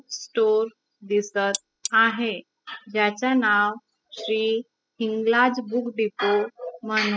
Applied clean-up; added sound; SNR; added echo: classical method spectral subtraction.